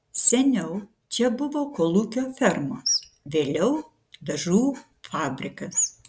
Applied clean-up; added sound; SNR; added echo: none; none; none; none.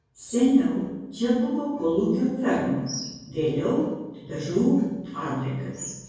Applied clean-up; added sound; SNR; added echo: none; none; none; reverberation time 1.3 s.